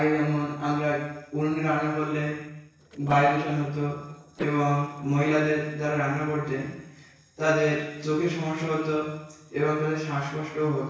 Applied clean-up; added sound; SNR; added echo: neural separator model SepFormer DNS4.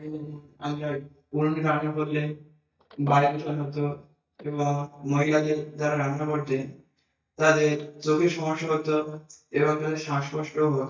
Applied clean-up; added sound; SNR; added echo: neural mask model DeepFilterNet 3.